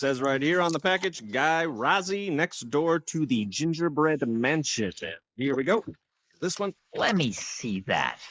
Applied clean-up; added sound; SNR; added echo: neural mask model Resemble Enhance denoiser.